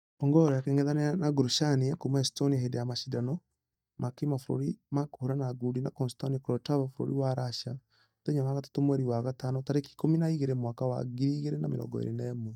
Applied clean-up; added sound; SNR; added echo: neural mask model DeepFilterNet 3.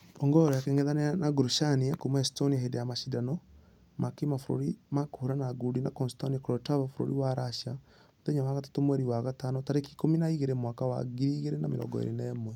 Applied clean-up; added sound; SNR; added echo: none; none; none; none.